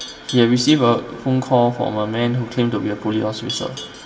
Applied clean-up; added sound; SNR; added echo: none; Livestock, farm animals, working animals; 18 dB; reverberation time 1.6 s.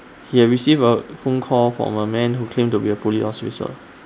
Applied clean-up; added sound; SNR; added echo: none; none; none; none.